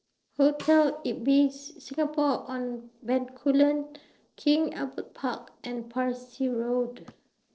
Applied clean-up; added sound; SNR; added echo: neural separator model SepFormer DNS4.